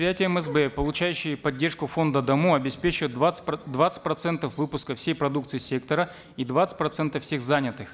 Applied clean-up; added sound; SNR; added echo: none; none; none; none.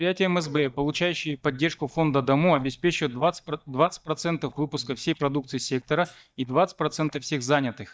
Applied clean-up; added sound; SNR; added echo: neural mask model DeepFilterNet 3.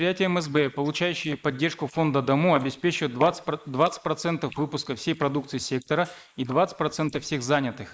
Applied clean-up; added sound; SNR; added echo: neural mask model Resemble Enhance denoiser.